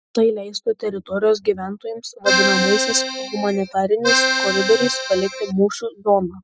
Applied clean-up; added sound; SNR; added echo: classical method spectral subtraction.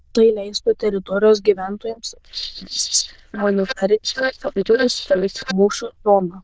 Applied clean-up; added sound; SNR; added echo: neural diffusion model UNIVERSE++.